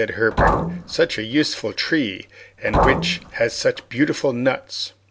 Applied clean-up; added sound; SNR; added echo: none; Liquid; 3 dB; none.